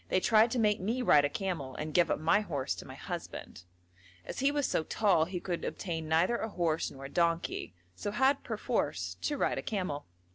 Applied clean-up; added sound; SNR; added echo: none; none; none; none.